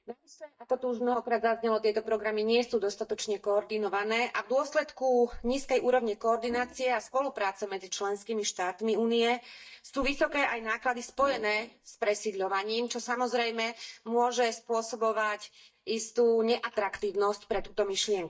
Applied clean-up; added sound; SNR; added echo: neural mask model DeepFilterNet 3.